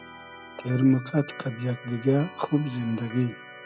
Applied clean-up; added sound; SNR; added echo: none; Organ; 17 dB; none.